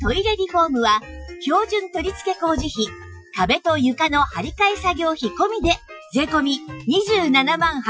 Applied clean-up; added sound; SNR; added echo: classical method Wiener filter.